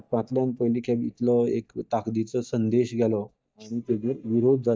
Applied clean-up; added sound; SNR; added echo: neural mask model DeepFilterNet 3.